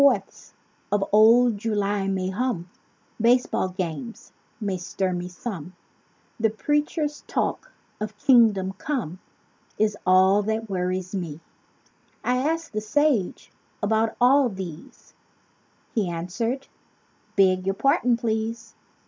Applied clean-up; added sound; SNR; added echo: none; none; none; none.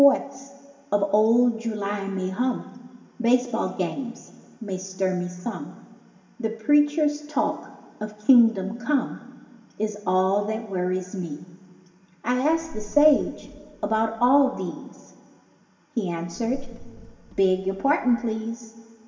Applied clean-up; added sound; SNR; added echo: none; Car; 15 dB; reverberation time 1.9 s.